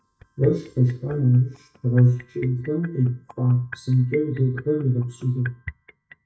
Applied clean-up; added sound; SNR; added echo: neural mask model DeepFilterNet 3.